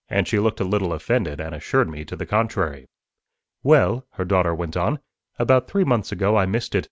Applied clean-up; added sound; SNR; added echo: none; none; none; none.